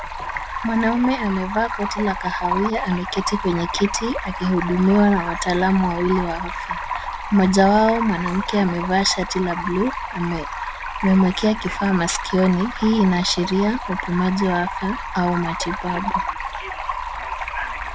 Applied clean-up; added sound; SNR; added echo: none; Stream; 7 dB; none.